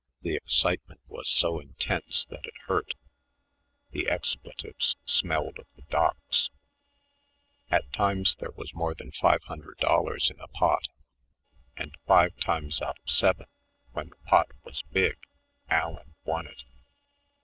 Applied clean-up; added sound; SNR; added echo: neural separator model SepFormer DNS4.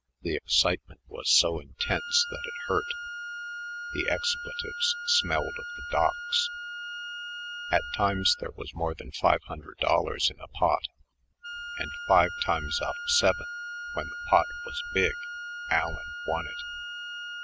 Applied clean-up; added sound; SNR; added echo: none; Wind instrument, woodwind instrument; 9 dB; none.